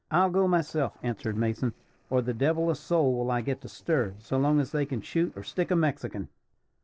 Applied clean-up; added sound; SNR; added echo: neural separator model SepFormer DNS4.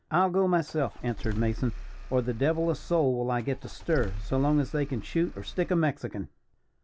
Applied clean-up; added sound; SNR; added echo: none; Engine starting / Car; 8 dB; none.